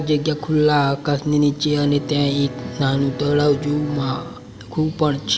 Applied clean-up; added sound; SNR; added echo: none; Bowed string instrument; 16 dB; none.